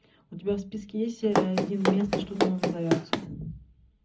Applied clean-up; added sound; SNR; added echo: none; Run; -3 dB; reverberation time 0.4 s.